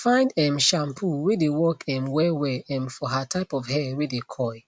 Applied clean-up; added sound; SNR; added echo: none; none; none; none.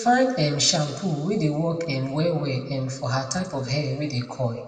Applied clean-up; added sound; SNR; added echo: none; none; none; reverberation time 1.4 s.